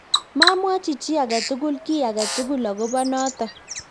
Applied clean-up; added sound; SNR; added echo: none; Bird vocalization, bird call, bird song; 4 dB; none.